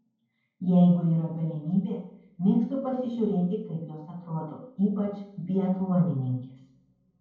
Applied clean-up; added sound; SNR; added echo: none; none; none; reverberation time 0.9 s.